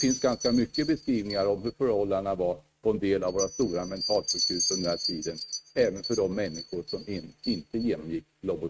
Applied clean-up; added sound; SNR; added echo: neural mask model RNNoise.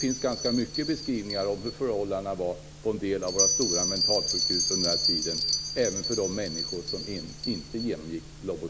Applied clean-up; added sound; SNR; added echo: none; Bell; 1 dB; none.